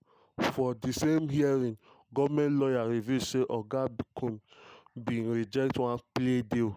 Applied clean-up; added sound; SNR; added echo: none; none; none; none.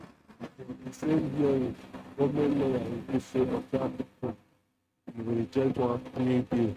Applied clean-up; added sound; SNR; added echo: neural mask model RNNoise.